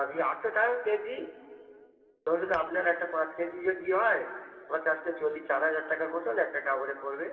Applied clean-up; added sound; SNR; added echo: neural separator model SepFormer DNS4.